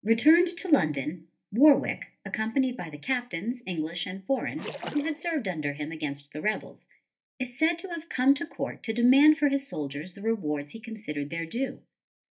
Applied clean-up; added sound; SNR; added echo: neural mask model DeepFilterNet 3.